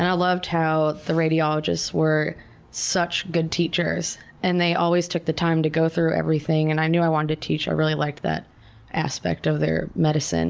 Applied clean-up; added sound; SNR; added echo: none; none; none; none.